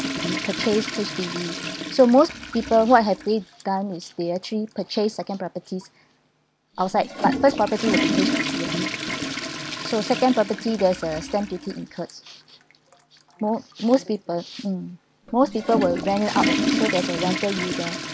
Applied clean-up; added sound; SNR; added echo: none; Toilet flush / Water; 5 dB; none.